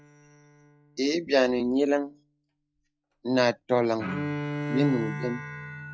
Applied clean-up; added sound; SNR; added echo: classical method log-MMSE.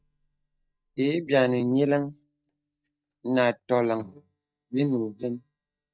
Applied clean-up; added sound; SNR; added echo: neural mask model DeepFilterNet 3.